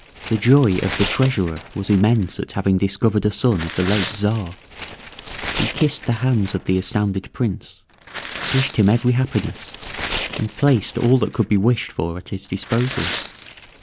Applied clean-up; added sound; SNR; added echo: none; Tearing; 12 dB; none.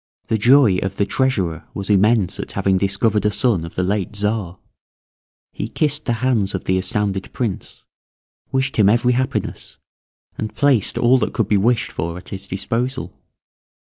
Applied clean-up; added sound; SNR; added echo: none; none; none; none.